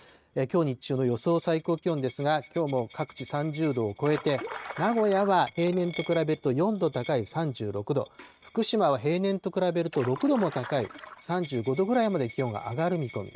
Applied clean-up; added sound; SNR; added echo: neural mask model RNNoise.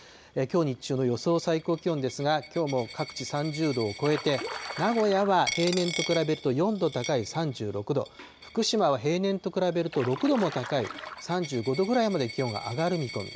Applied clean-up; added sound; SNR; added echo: none; Stream + Coin (dropping); 13 dB; none.